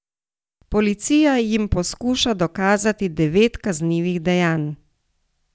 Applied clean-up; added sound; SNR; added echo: none; none; none; none.